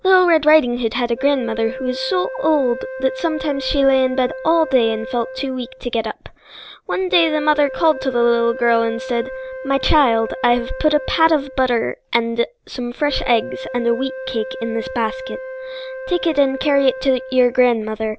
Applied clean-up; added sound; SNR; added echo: none; Wind instrument, woodwind instrument; 12 dB; none.